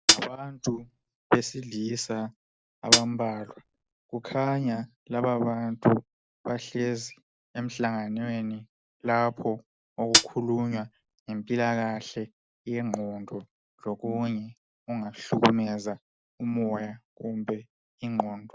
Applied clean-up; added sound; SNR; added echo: none; Hi-hat; -3 dB; none.